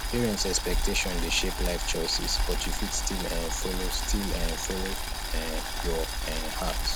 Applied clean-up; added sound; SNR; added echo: none; Boiling; -3 dB; none.